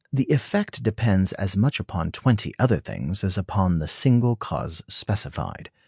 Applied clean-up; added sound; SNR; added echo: none; none; none; none.